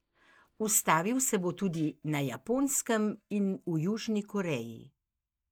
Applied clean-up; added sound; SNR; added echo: neural mask model DeepFilterNet 3.